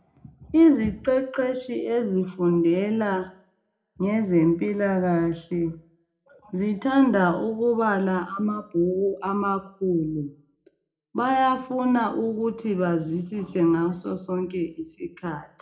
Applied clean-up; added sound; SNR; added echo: none; none; none; reverberation time 0.3 s.